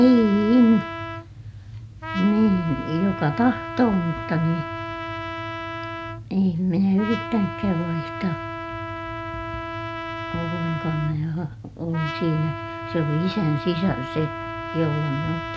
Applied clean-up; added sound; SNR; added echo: none; Trumpet; 9 dB; none.